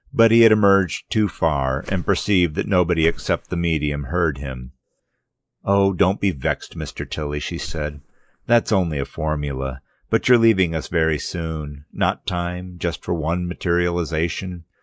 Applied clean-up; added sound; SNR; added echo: neural mask model Resemble Enhance denoiser.